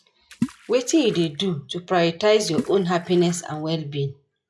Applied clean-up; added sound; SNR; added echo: classical method log-MMSE.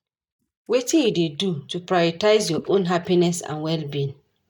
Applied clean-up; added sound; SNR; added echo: neural mask model DeepFilterNet 3.